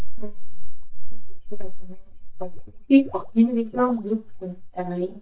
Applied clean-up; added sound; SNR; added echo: neural mask model DeepFilterNet 3.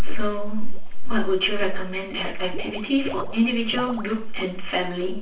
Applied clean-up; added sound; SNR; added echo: neural separator model SepFormer DNS4.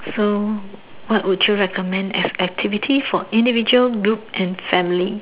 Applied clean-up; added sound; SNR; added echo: none; none; none; none.